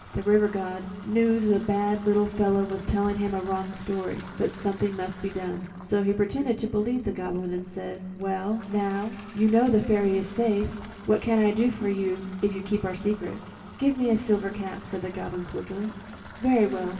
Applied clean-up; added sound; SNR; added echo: none; Bathtub (filling or washing) / Water tap, faucet; 19 dB; reverberation time 1.6 s.